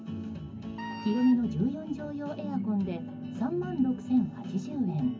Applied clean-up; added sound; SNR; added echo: none; Wind instrument, woodwind instrument; 15 dB; reverberation time 0.3 s.